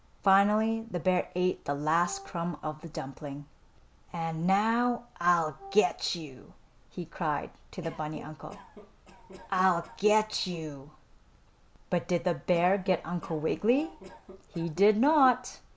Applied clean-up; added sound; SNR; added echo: none; Wind instrument, woodwind instrument + Cough; 19 dB; none.